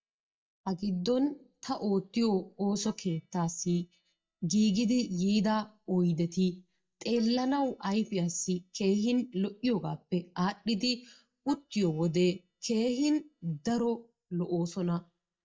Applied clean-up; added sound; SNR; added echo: neural mask model DeepFilterNet 3.